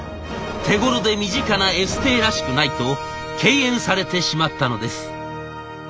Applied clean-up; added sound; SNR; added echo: none; none; none; none.